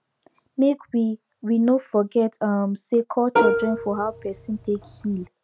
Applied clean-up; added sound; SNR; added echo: none; Plucked string instrument; 2 dB; none.